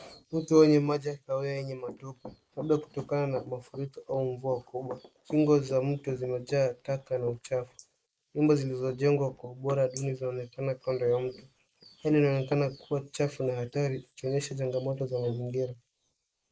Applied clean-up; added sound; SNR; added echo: neural mask model Resemble Enhance denoiser.